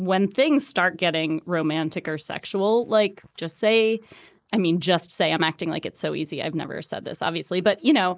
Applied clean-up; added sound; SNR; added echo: neural mask model Resemble Enhance denoiser.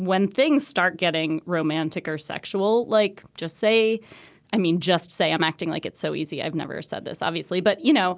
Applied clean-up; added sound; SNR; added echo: none; none; none; none.